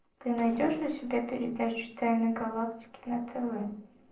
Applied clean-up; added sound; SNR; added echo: neural separator model SepFormer DNS4.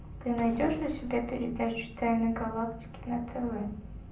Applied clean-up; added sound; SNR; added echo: none; Explosion; 16 dB; reverberation time 0.6 s.